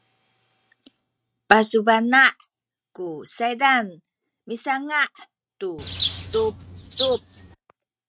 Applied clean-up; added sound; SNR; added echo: neural mask model RNNoise.